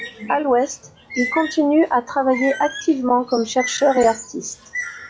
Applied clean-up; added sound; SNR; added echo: classical method log-MMSE.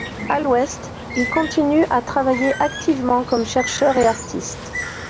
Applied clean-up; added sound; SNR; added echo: none; Bird; 10 dB; none.